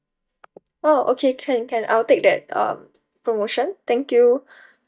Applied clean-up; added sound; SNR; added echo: neural mask model DeepFilterNet 3.